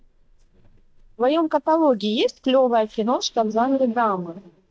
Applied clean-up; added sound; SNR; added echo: neural mask model DeepFilterNet 3.